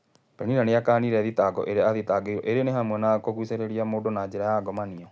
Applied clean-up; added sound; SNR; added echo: none; none; none; none.